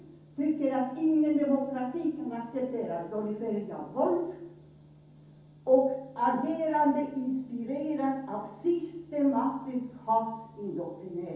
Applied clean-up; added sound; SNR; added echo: none; none; none; reverberation time 0.9 s.